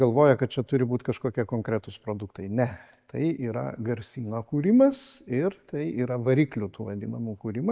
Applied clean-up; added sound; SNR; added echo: none; none; none; none.